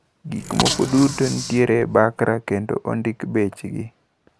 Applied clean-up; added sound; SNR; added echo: none; Bicycle; 7 dB; none.